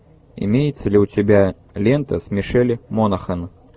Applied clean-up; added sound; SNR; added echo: none; none; none; none.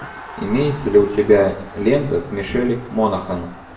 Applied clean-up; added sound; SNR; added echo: none; Crowd; 18 dB; reverberation time 0.7 s.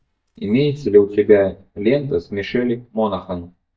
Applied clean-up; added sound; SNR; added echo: neural mask model DeepFilterNet 3.